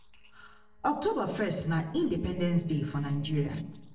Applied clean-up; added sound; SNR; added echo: neural separator model SepFormer DNS4.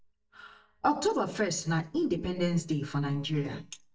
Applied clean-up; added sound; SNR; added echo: neural mask model DeepFilterNet 3.